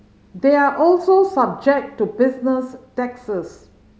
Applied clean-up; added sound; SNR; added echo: none; none; none; none.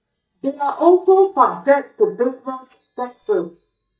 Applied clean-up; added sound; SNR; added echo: neural mask model DeepFilterNet 3.